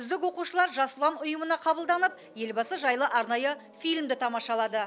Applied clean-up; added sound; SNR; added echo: none; none; none; none.